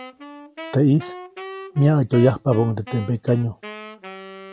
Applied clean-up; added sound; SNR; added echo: none; Wind instrument, woodwind instrument; 16 dB; none.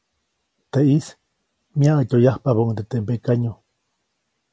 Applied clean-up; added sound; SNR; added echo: none; none; none; none.